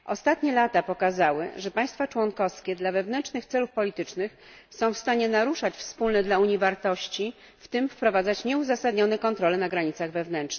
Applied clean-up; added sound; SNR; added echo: none; none; none; none.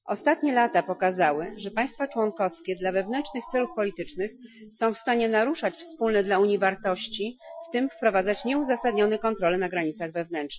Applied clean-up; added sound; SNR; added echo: classical method Wiener filter.